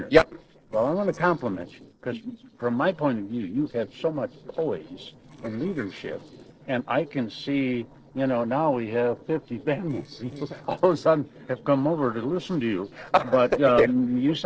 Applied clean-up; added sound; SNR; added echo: neural separator model SepFormer DNS4.